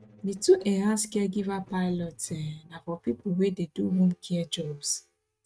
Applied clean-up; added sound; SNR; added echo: neural mask model RNNoise.